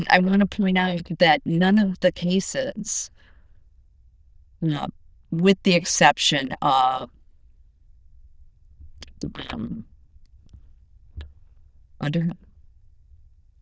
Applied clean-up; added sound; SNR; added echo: neural diffusion model UNIVERSE++.